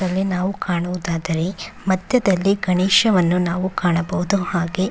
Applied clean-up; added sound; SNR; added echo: none; none; none; none.